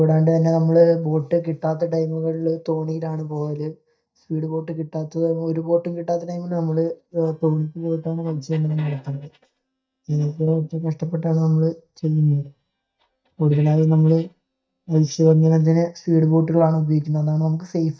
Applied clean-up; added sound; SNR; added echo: neural mask model DeepFilterNet 3.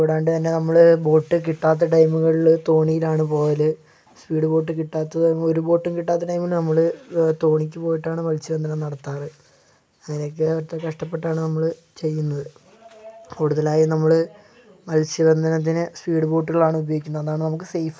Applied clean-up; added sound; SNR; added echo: none; none; none; none.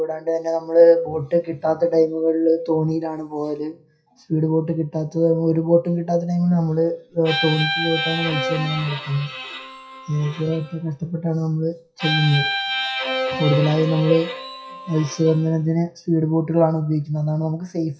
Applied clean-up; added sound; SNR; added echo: classical method WPE with log-MMSE.